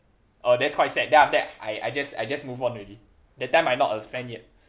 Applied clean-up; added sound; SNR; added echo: none; none; none; none.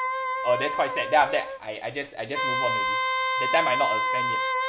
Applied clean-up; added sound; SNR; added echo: none; Wind instrument, woodwind instrument; -1 dB; none.